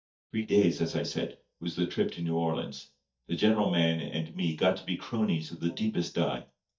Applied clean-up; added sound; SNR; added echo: neural mask model DeepFilterNet 3.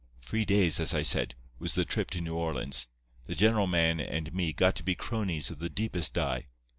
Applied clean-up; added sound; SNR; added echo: none; none; none; none.